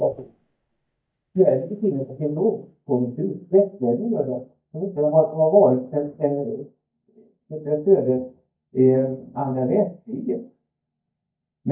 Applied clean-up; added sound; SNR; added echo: neural mask model DeepFilterNet 3.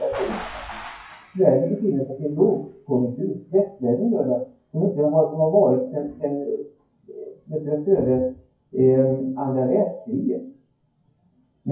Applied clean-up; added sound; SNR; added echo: classical method WPE with log-MMSE.